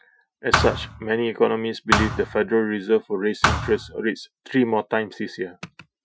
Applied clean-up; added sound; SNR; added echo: classical method Wiener filter.